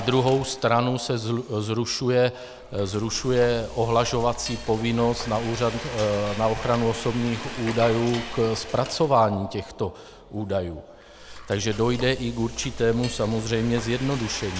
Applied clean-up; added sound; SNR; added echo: none; Frying (food); 13 dB; none.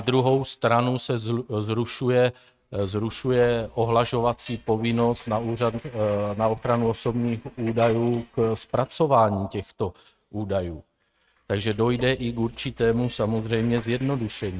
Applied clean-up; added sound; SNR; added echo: neural mask model RNNoise.